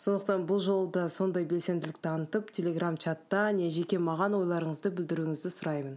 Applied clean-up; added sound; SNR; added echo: none; none; none; none.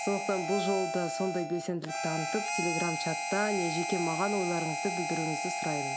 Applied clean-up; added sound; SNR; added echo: none; Harmonica; 1 dB; none.